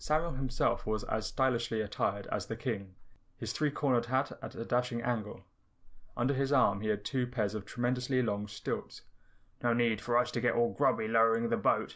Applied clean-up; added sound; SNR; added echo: none; none; none; none.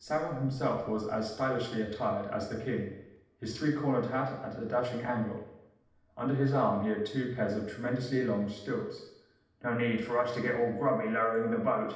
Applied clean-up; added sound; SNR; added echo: none; none; none; reverberation time 0.8 s.